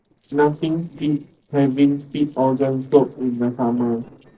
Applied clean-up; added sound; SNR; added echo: neural separator model SepFormer DNS4.